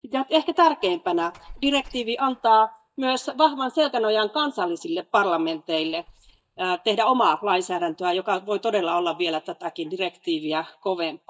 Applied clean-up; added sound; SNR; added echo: neural mask model DeepFilterNet 3.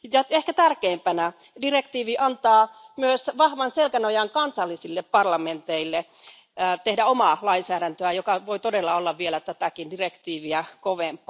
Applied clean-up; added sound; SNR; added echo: none; none; none; none.